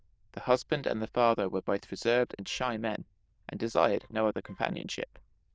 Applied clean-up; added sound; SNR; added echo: neural diffusion model UNIVERSE++.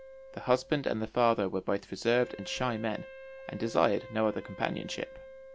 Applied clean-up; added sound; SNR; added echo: none; Wind instrument, woodwind instrument; 17 dB; none.